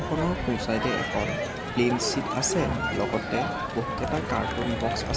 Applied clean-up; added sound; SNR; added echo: none; Crowd; 1 dB; none.